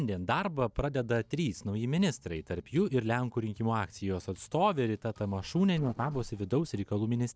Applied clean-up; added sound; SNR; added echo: neural separator model SepFormer DNS4.